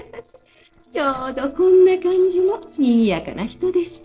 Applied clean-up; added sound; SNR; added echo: neural separator model SepFormer DNS4.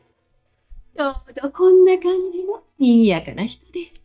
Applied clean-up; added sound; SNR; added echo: neural mask model DeepFilterNet 3.